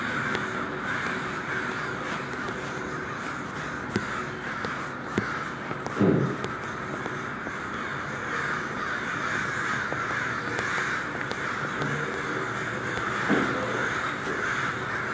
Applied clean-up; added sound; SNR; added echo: none; Crow; -3 dB; reverberation time 0.8 s.